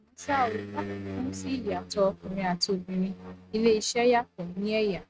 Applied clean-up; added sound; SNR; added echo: neural mask model RNNoise.